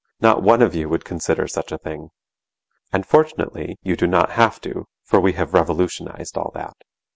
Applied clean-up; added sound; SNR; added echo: none; none; none; none.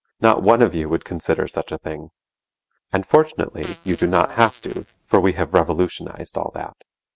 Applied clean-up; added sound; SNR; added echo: neural mask model RNNoise.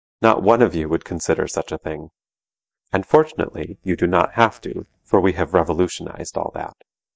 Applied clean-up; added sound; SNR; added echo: neural mask model DeepFilterNet 3.